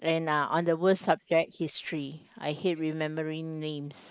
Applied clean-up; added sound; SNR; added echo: neural mask model Resemble Enhance denoiser.